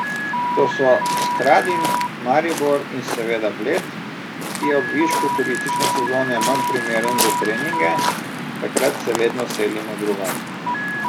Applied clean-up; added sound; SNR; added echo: none; Waves, surf + Alarm; 1 dB; none.